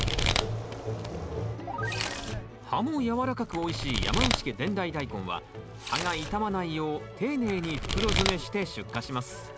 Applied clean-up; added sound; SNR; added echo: none; Domestic sounds, home sounds; 3 dB; none.